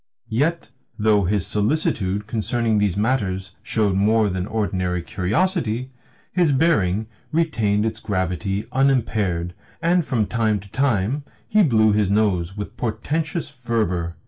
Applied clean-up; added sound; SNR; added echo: none; none; none; none.